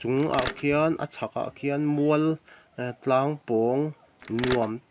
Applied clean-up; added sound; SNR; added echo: none; Mechanisms; 2 dB; none.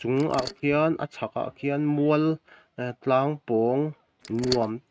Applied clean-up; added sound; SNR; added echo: neural mask model RNNoise.